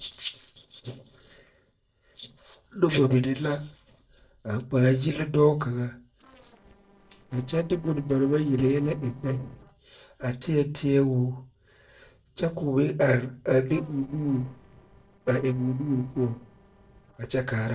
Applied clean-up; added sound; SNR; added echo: neural separator model SepFormer DNS4.